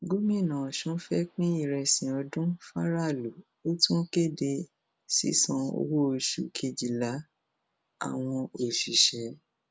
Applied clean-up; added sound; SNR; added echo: none; none; none; none.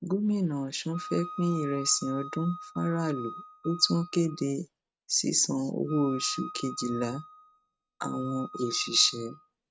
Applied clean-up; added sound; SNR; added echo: neural mask model RNNoise.